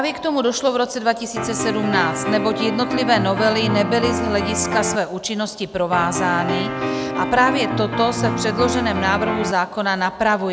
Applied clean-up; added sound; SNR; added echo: none; Piano; 3 dB; none.